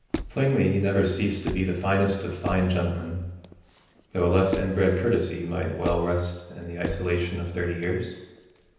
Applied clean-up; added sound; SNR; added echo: none; Squeak; 12 dB; reverberation time 0.9 s.